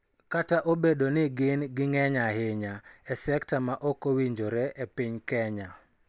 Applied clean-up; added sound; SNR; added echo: none; none; none; none.